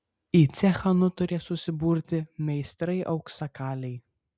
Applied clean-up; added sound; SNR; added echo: none; none; none; none.